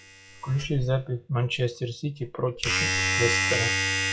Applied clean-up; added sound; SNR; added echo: classical method log-MMSE.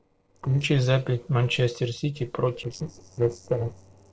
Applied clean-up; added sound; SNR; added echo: neural separator model SepFormer DNS4.